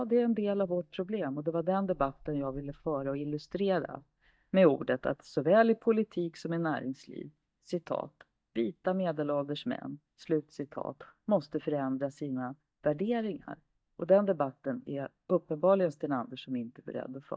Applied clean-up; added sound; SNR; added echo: neural mask model DeepFilterNet 3.